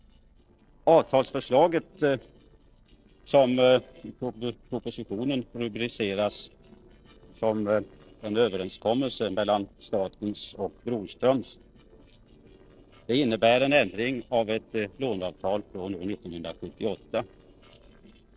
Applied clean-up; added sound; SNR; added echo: neural separator model SepFormer DNS4.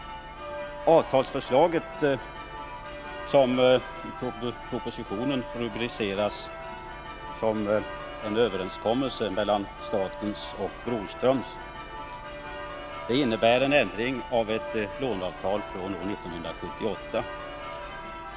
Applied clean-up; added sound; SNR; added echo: none; Church bell; 10 dB; none.